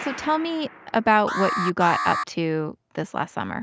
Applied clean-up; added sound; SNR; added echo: none; Alarm + Clapping; 7 dB; none.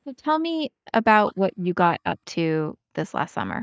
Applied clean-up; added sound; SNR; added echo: neural mask model DeepFilterNet 3.